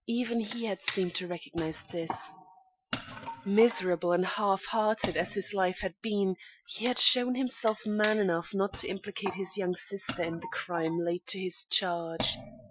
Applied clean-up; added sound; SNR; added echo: classical method Wiener filter.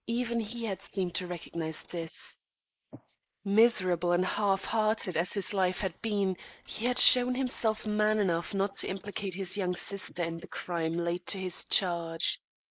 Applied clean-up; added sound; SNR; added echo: neural mask model Resemble Enhance denoiser.